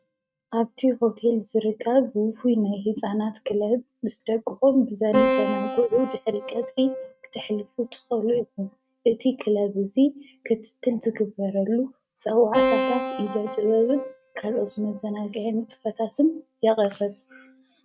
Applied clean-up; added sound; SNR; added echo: neural mask model RNNoise.